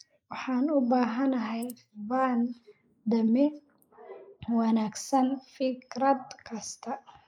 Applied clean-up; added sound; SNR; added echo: neural mask model Resemble Enhance denoiser.